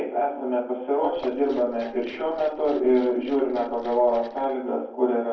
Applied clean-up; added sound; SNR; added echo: neural separator model SepFormer DNS4.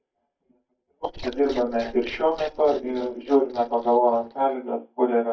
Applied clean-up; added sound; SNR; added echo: neural mask model DeepFilterNet 3.